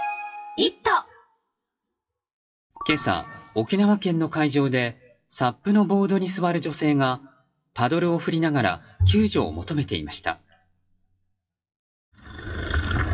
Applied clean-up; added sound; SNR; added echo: classical method WPE with log-MMSE.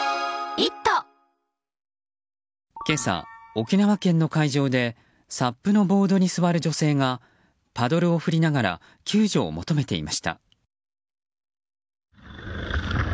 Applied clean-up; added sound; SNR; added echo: none; none; none; none.